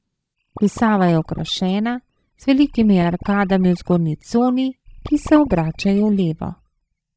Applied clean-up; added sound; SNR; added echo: neural mask model DeepFilterNet 3.